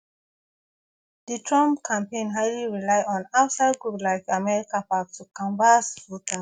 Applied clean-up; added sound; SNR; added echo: none; none; none; none.